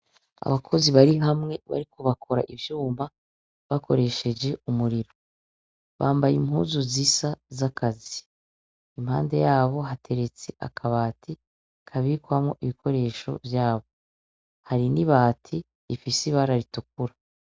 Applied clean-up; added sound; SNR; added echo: none; none; none; none.